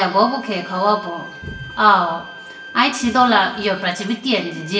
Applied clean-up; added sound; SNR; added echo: none; Bowed string instrument; 17 dB; reverberation time 0.8 s.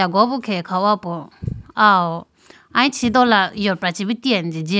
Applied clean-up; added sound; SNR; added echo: none; none; none; none.